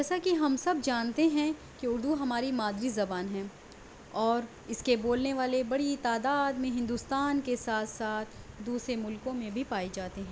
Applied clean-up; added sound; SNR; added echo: none; none; none; none.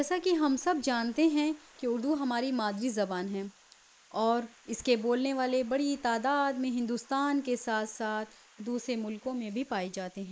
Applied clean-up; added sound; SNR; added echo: neural mask model Resemble Enhance denoiser.